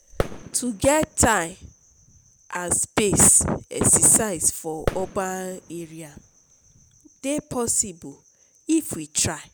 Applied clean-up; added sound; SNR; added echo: none; Fireworks; 12 dB; none.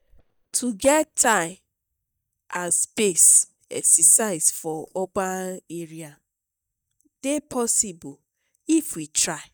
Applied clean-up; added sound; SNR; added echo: neural mask model DeepFilterNet 3.